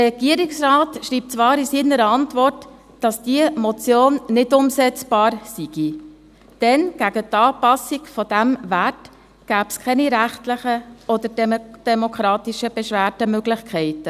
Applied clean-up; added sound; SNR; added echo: none; none; none; none.